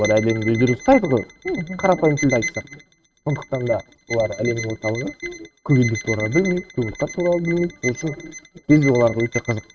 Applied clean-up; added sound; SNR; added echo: neural mask model RNNoise.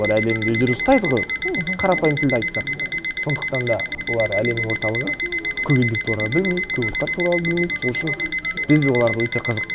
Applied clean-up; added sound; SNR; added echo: none; Alarm; 3 dB; none.